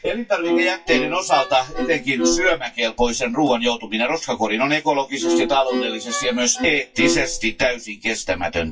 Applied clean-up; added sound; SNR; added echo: classical method WPE with log-MMSE.